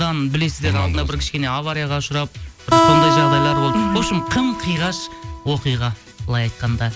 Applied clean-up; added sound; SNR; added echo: none; Acoustic guitar; 0 dB; none.